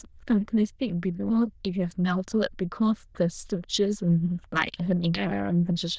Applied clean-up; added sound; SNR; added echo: neural diffusion model UNIVERSE++.